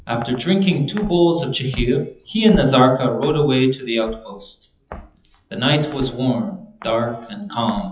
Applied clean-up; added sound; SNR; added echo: classical method WPE with log-MMSE.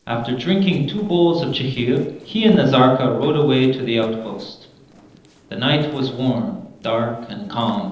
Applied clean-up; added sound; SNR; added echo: neural separator model SepFormer DNS4.